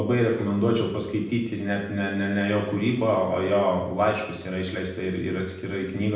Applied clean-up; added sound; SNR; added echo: none; none; none; reverberation time 0.8 s.